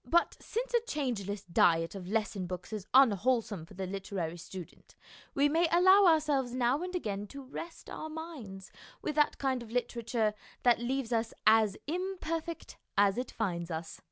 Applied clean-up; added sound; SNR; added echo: none; none; none; none.